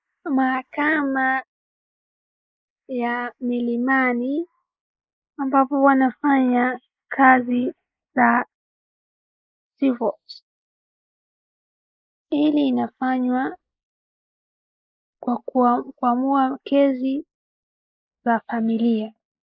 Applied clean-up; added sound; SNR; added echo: neural mask model Resemble Enhance denoiser.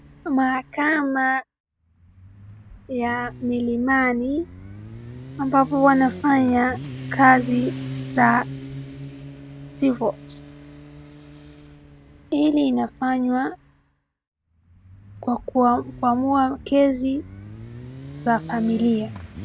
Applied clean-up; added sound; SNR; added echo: none; Motorcycle; 14 dB; none.